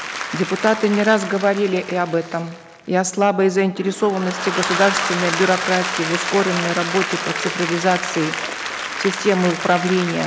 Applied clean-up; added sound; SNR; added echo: none; Applause / Crowd; 6 dB; none.